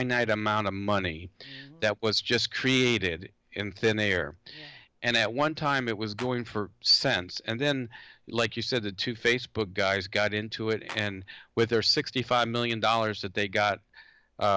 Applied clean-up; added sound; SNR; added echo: none; Clapping; 17 dB; none.